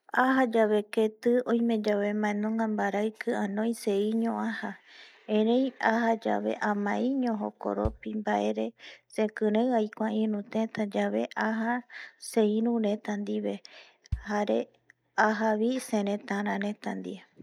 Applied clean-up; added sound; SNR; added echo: none; Bass drum; 15 dB; none.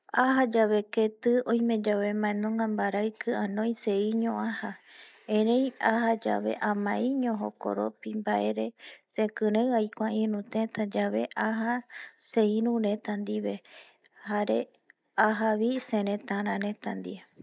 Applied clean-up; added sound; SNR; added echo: none; none; none; none.